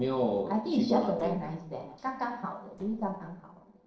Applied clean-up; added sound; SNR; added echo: neural separator model SepFormer DNS4.